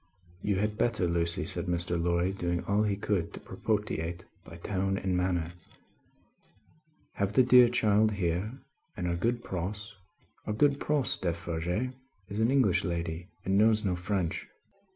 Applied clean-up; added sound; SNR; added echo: none; none; none; none.